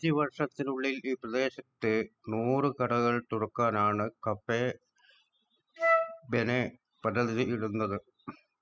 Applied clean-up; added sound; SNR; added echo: classical method spectral subtraction.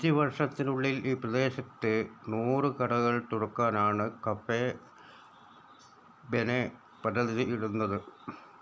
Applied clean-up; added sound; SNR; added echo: none; none; none; none.